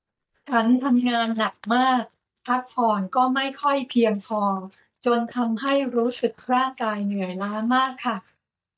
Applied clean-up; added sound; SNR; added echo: neural mask model DeepFilterNet 3.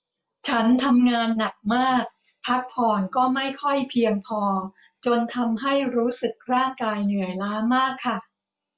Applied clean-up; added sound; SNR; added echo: none; none; none; none.